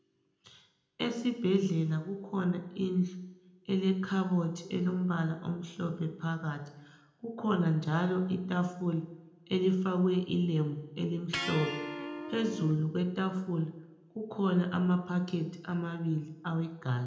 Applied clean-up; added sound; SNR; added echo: none; Electric guitar; 8 dB; reverberation time 0.8 s.